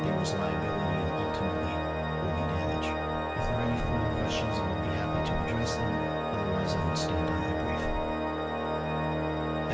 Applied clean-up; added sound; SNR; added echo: none; Organ; -4 dB; none.